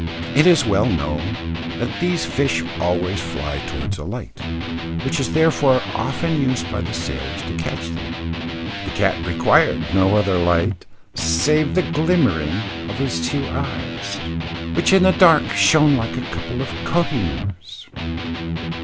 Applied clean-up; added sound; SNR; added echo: none; Electric guitar; 5 dB; none.